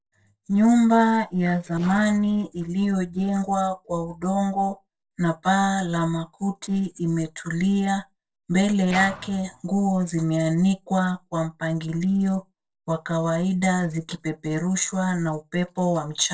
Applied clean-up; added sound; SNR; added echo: neural separator model SepFormer DNS4.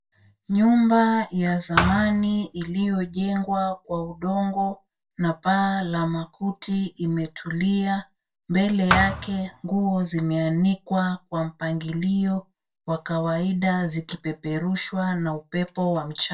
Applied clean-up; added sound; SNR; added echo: none; Thump, thud; 4 dB; reverberation time 0.1 s.